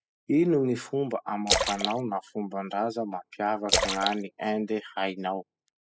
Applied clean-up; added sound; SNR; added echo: classical method spectral subtraction.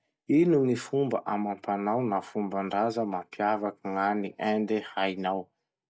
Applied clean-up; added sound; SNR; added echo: none; none; none; none.